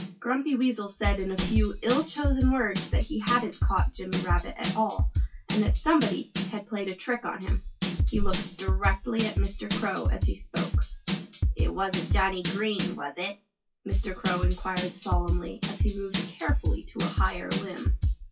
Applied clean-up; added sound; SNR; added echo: classical method WPE with log-MMSE.